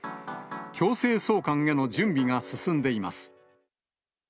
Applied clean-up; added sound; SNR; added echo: none; none; none; none.